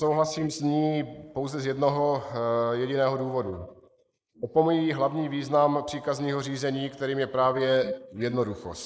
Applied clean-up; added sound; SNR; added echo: neural mask model Resemble Enhance denoiser.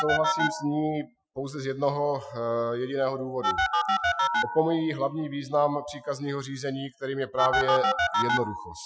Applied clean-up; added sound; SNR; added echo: classical method Wiener filter.